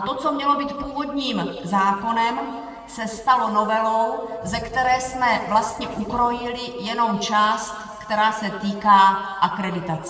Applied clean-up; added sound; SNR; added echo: none; none; none; reverberation time 1.9 s.